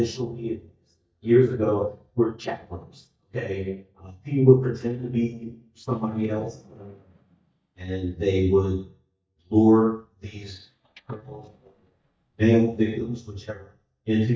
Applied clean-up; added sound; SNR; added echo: neural mask model DeepFilterNet 3.